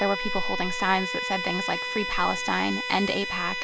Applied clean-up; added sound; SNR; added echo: none; Bowed string instrument; 4 dB; none.